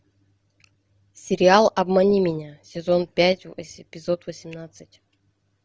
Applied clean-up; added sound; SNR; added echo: none; none; none; none.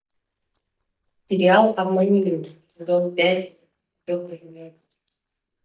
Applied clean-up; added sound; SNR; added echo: neural mask model DeepFilterNet 3.